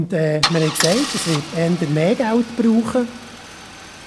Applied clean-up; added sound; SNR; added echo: none; Idling / Engine starting / Car; 8 dB; none.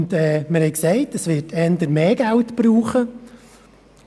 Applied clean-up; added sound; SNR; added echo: none; none; none; none.